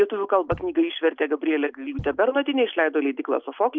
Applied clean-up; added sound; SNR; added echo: neural separator model SepFormer DNS4.